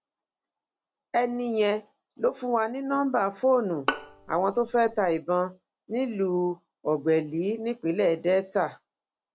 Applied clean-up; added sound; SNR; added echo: none; Bowed string instrument; 8 dB; none.